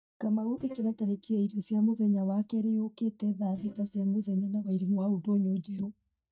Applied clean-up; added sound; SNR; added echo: neural mask model DeepFilterNet 3.